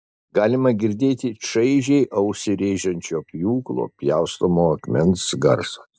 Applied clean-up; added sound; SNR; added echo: neural mask model DeepFilterNet 3.